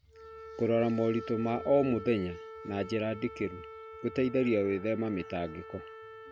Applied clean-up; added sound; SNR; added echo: none; Wind instrument, woodwind instrument; 14 dB; none.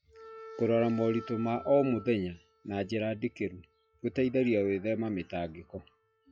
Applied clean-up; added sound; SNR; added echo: classical method log-MMSE.